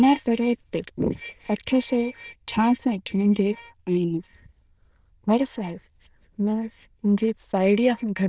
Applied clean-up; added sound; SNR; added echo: neural diffusion model UNIVERSE++.